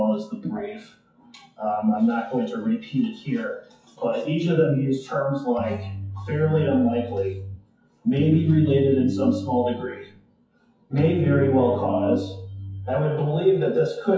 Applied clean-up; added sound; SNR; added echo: classical method WPE with log-MMSE.